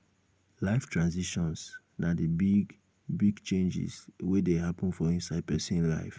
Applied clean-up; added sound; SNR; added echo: none; none; none; none.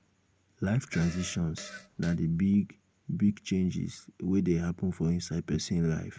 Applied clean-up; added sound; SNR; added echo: none; Fart; 18 dB; none.